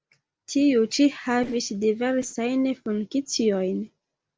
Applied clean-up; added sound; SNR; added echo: neural separator model SepFormer DNS4.